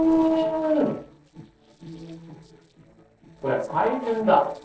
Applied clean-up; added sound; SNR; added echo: neural separator model SepFormer DNS4.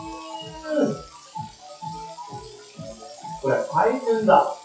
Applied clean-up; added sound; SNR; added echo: classical method WPE with log-MMSE.